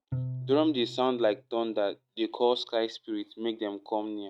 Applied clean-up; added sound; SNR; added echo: neural mask model RNNoise.